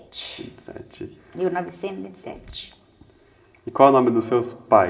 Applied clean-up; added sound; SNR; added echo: none; none; none; reverberation time 2.6 s.